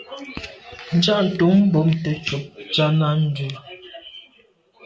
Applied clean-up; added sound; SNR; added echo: none; none; none; none.